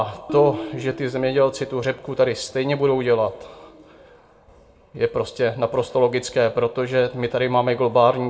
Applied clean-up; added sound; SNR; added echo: none; Guitar; 12 dB; reverberation time 0.2 s.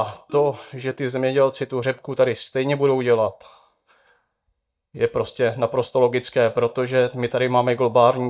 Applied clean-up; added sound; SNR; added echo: neural mask model DeepFilterNet 3.